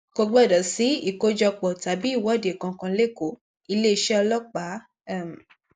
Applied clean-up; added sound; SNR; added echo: none; none; none; none.